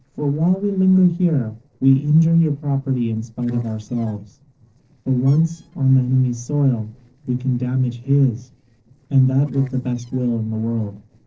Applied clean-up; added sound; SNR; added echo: neural separator model SepFormer DNS4.